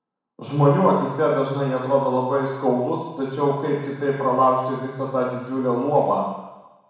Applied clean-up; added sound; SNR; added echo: none; none; none; reverberation time 1.1 s.